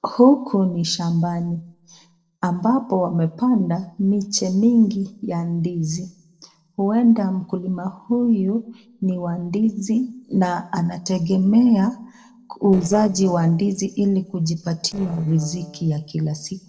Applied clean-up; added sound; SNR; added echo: neural separator model SepFormer DNS4.